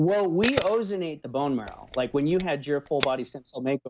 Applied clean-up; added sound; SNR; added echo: none; Camera; 8 dB; none.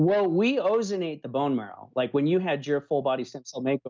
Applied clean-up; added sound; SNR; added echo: none; none; none; none.